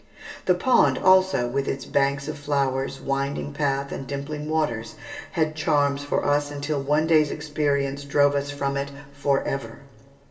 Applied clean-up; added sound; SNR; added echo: none; none; none; reverberation time 2.9 s.